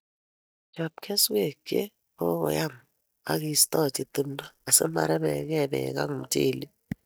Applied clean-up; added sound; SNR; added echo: neural mask model DeepFilterNet 3.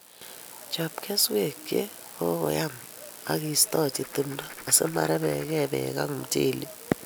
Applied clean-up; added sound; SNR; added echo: none; Writing; 20 dB; none.